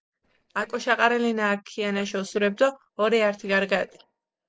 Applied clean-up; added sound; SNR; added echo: neural separator model SepFormer DNS4.